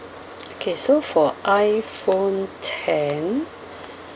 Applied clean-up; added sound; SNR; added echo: none; none; none; none.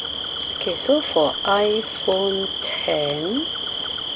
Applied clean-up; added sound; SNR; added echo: none; Cricket; 4 dB; none.